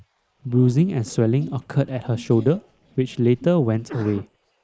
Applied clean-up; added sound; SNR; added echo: neural mask model Resemble Enhance denoiser.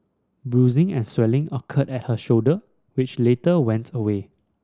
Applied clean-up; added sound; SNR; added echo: none; none; none; none.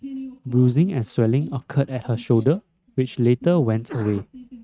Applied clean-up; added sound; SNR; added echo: neural mask model RNNoise.